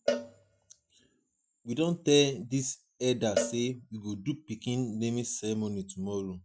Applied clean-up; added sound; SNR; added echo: classical method Wiener filter.